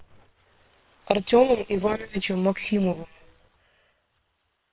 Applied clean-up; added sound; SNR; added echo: neural separator model SepFormer WHAM!.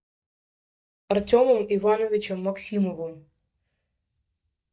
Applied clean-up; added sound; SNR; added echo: neural mask model DeepFilterNet 3.